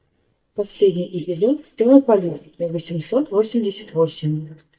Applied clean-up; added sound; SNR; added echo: neural mask model DeepFilterNet 3.